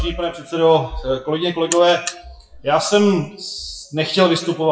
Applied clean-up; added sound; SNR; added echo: classical method WPE with log-MMSE.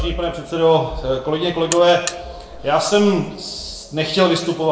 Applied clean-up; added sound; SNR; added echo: none; Alarm; 15 dB; reverberation time 0.7 s.